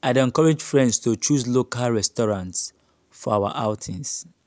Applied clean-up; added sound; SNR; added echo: none; none; none; none.